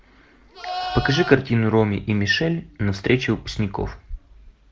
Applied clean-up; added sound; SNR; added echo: none; Livestock, farm animals, working animals; 9 dB; none.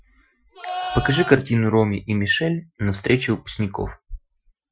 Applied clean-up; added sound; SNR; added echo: classical method Wiener filter.